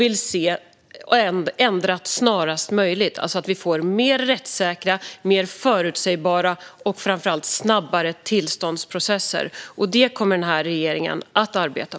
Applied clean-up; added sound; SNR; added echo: none; none; none; none.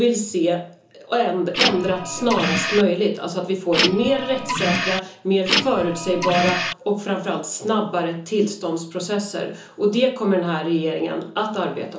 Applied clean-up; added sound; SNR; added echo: none; Printer; 1 dB; reverberation time 0.8 s.